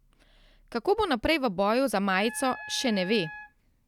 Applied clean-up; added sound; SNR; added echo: none; Wind instrument, woodwind instrument; 14 dB; none.